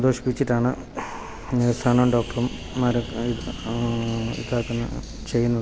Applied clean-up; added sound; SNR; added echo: none; Hiss; 18 dB; none.